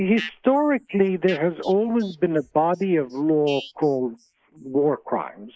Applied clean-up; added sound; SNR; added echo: neural mask model Resemble Enhance denoiser.